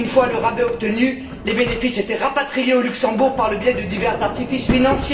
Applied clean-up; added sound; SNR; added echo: none; Sliding door; 10 dB; reverberation time 0.7 s.